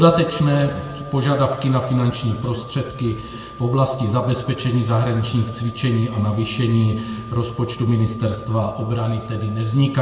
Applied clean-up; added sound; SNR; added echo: none; Wind instrument, woodwind instrument; 20 dB; reverberation time 1.9 s.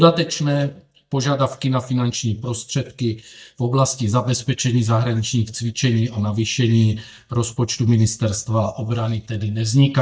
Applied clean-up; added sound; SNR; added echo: neural mask model DeepFilterNet 3.